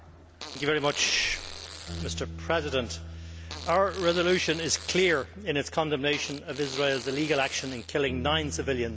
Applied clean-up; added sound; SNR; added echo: none; Bass guitar + Fart; 11 dB; none.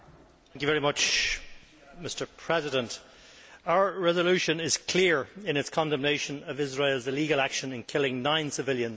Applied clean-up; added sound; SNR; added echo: none; none; none; none.